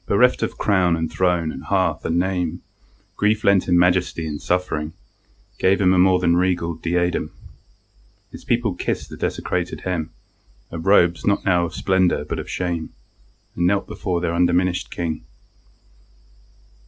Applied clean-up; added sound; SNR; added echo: none; none; none; none.